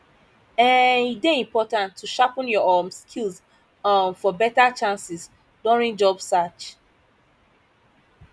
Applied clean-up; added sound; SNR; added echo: none; none; none; none.